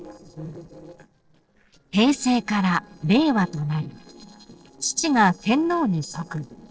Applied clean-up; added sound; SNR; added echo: neural separator model SepFormer DNS4.